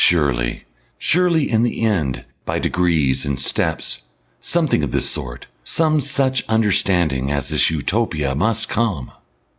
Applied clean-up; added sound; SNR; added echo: none; none; none; none.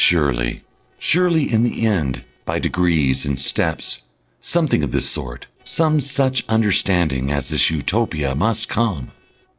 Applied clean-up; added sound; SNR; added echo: neural separator model SepFormer DNS4.